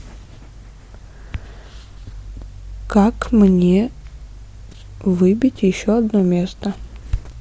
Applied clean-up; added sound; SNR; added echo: none; none; none; none.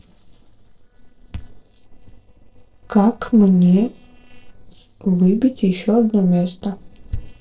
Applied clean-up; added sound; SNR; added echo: neural separator model SepFormer DNS4.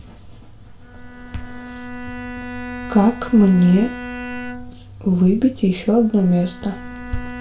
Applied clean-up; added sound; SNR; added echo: none; Bowed string instrument; 14 dB; reverberation time 0.3 s.